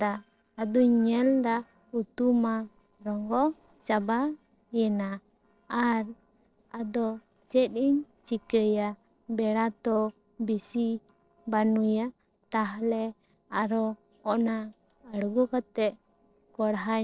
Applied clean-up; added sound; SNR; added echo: neural separator model SepFormer DNS4.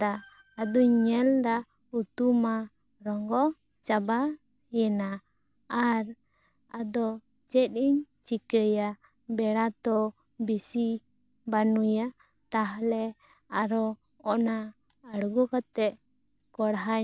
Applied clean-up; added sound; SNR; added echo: none; none; none; none.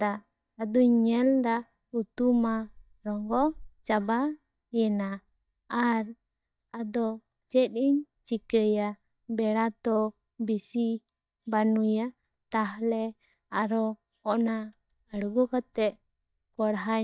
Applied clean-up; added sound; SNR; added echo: neural mask model DeepFilterNet 3.